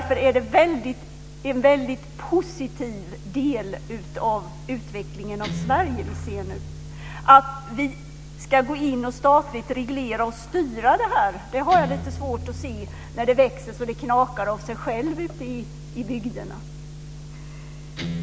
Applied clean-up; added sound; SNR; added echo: none; Guitar; 15 dB; none.